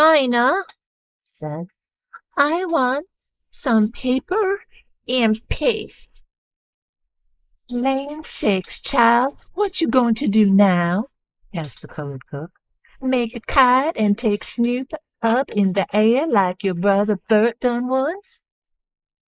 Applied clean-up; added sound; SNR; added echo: neural mask model Resemble Enhance denoiser.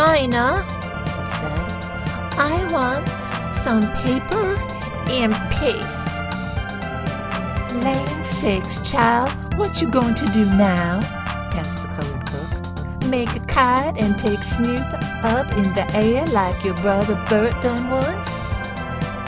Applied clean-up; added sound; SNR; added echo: none; Organ; 3 dB; none.